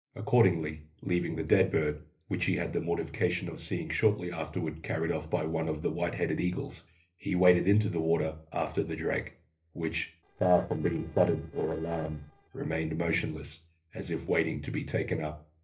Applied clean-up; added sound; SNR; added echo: neural separator model SepFormer DNS4.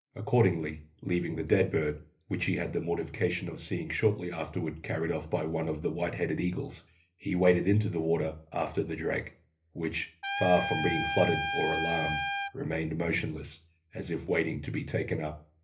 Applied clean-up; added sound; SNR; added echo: none; Trumpet; 2 dB; reverberation time 0.3 s.